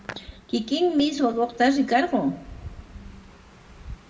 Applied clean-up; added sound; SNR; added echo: none; Hands; 18 dB; reverberation time 1.1 s.